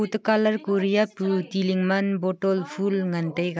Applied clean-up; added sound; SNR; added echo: none; none; none; none.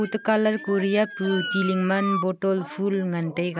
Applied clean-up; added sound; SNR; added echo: none; Motor vehicle (road) / Siren; 11 dB; none.